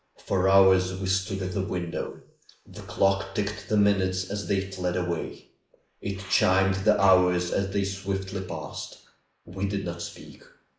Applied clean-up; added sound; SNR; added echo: neural mask model Resemble Enhance denoiser.